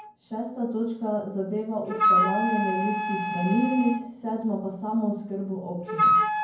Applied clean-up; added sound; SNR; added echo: none; Wind instrument, woodwind instrument; 0 dB; reverberation time 0.9 s.